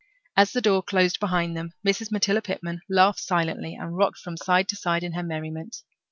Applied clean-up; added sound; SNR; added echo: none; none; none; none.